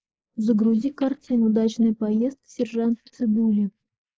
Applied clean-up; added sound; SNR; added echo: neural mask model Resemble Enhance denoiser.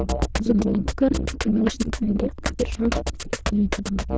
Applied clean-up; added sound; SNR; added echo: neural diffusion model UNIVERSE++.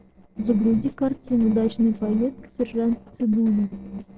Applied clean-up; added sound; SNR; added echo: neural separator model SepFormer DNS4.